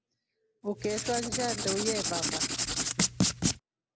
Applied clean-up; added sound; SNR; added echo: none; Writing; -5 dB; none.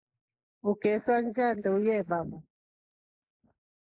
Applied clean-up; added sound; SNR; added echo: neural mask model Resemble Enhance denoiser.